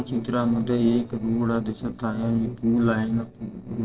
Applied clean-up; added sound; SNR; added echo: neural separator model SepFormer DNS4.